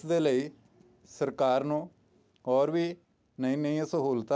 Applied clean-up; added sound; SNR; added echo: none; none; none; none.